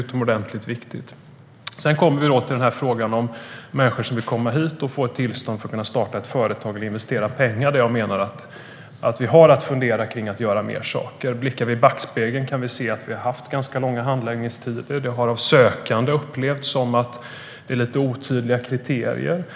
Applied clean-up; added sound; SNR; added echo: none; none; none; none.